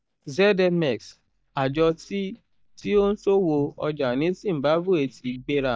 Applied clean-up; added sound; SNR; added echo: neural mask model DeepFilterNet 3.